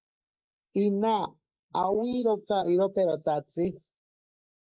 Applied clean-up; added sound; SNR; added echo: neural mask model Resemble Enhance denoiser.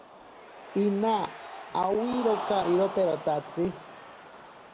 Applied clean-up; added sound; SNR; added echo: none; Cheering; 11 dB; none.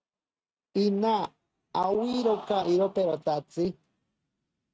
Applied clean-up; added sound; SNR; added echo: neural mask model RNNoise.